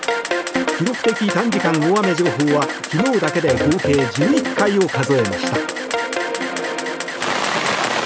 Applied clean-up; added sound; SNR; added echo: none; Camera; 10 dB; none.